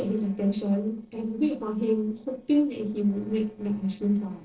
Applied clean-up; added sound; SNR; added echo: neural separator model SepFormer DNS4.